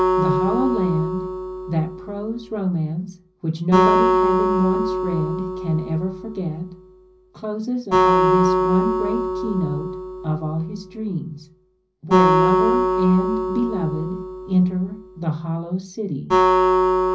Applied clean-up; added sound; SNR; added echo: none; Acoustic guitar; -3 dB; reverberation time 0.5 s.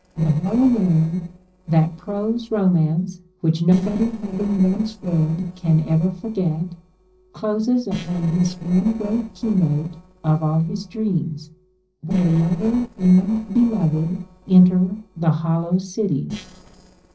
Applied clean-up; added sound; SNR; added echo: neural separator model SepFormer DNS4.